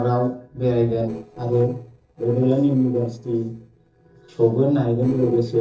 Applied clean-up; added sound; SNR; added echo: neural separator model SepFormer DNS4.